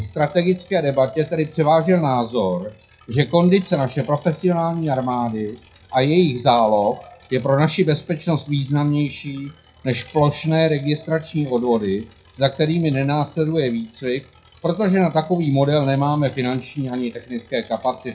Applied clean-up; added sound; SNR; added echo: classical method WPE with log-MMSE.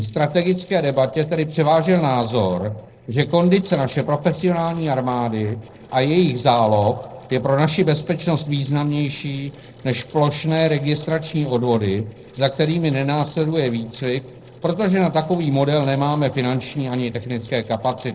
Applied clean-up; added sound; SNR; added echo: neural separator model SepFormer DNS4.